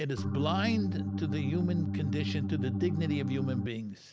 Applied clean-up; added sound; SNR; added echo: none; Organ; 0 dB; none.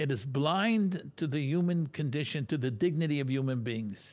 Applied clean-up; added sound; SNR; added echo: none; none; none; none.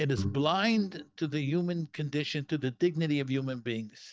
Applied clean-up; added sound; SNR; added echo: neural mask model DeepFilterNet 3.